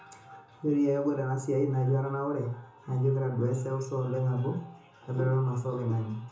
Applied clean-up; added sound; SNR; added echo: none; none; none; reverberation time 0.6 s.